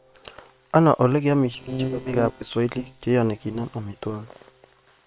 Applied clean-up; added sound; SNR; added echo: neural separator model SepFormer WHAM!.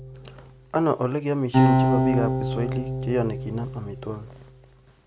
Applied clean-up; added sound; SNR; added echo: none; Acoustic guitar; -3 dB; none.